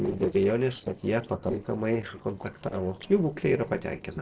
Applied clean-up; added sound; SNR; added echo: neural separator model SepFormer DNS4.